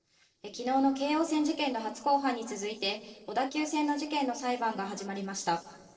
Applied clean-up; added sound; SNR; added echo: neural separator model SepFormer DNS4.